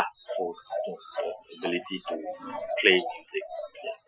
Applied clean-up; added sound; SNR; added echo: classical method Wiener filter.